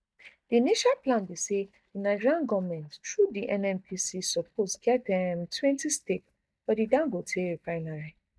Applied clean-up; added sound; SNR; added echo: neural mask model DeepFilterNet 3.